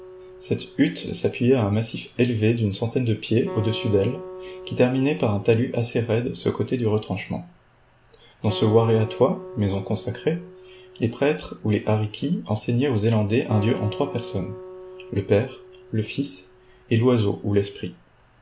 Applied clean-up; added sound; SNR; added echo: none; Acoustic guitar; 17 dB; none.